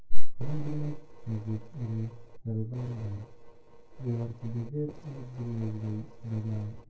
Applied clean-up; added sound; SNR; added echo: neural separator model SepFormer DNS4.